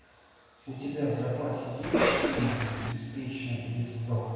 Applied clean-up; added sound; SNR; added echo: none; Cough; -5 dB; reverberation time 1.9 s.